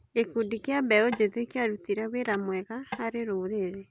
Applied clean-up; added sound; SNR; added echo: none; Tap / Wood; 13 dB; none.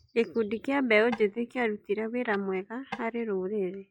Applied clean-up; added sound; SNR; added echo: classical method log-MMSE.